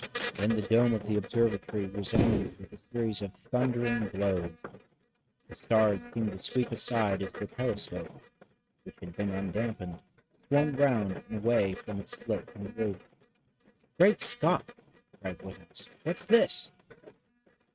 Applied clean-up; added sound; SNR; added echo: neural mask model RNNoise.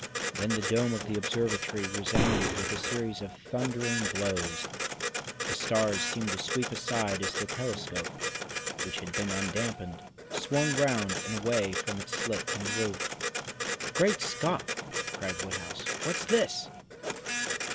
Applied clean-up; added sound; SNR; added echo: none; Printer + Boom; 1 dB; none.